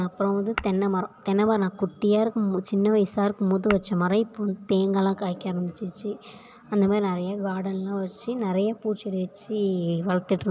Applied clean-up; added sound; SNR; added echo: none; Tap / Glass; 15 dB; none.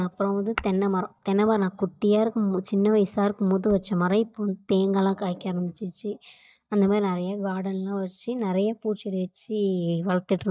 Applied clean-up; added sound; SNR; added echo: neural mask model DeepFilterNet 3.